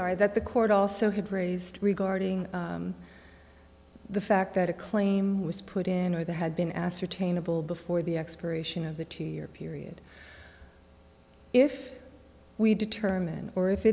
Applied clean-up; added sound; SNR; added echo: none; none; none; none.